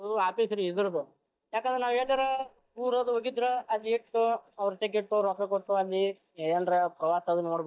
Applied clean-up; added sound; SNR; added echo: neural mask model DeepFilterNet 3.